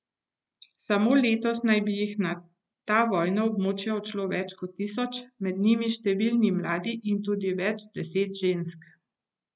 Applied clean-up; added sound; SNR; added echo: none; none; none; none.